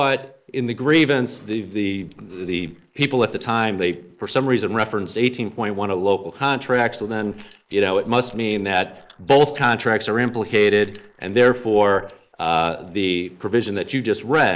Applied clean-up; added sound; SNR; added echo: neural mask model Resemble Enhance denoiser.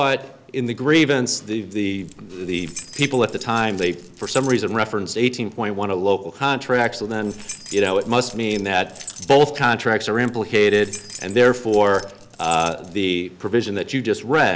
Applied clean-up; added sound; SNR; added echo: none; Keys jangling; 18 dB; none.